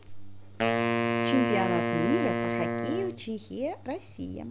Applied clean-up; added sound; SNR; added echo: none; Wind instrument, woodwind instrument; -3 dB; none.